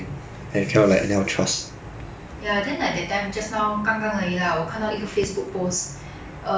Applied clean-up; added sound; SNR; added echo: none; none; none; none.